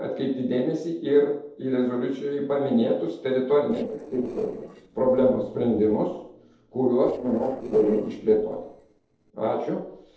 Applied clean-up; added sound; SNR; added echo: neural separator model SepFormer DNS4.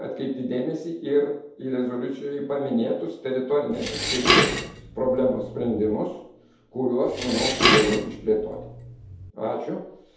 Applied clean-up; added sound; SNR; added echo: none; Dishes, pots, and pans; -1 dB; reverberation time 0.8 s.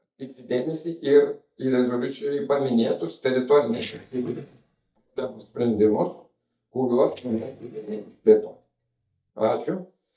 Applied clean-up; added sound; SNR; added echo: neural mask model DeepFilterNet 3.